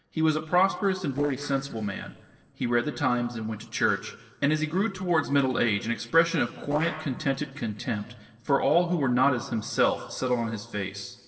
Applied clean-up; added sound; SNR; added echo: neural separator model SepFormer DNS4.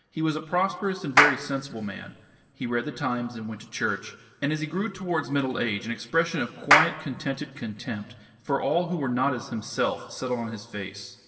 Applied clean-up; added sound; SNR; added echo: none; Clapping; -2 dB; reverberation time 2.2 s.